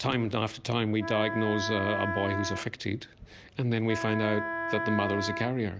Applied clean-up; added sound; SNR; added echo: none; Wind instrument, woodwind instrument; 4 dB; none.